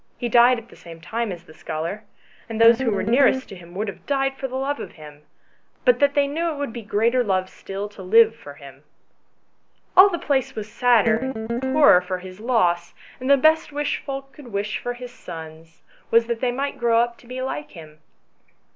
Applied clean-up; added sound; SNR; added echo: none; Guitar; 3 dB; none.